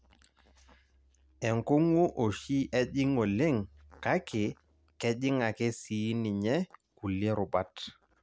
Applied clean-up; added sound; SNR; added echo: none; none; none; none.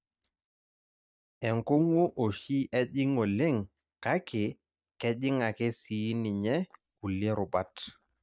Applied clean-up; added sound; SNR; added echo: neural mask model DeepFilterNet 3.